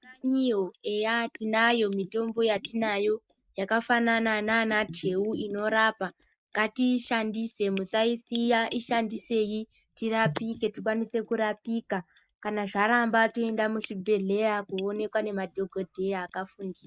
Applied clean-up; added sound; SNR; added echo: neural mask model Resemble Enhance denoiser.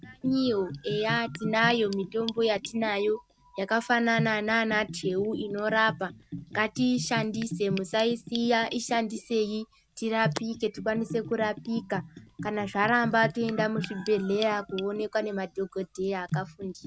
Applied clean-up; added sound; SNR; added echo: none; Bathtub (filling or washing) / Gurgling; 11 dB; none.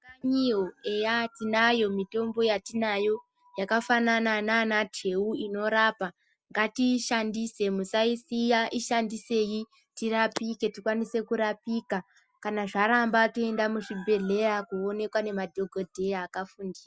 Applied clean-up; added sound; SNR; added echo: none; none; none; none.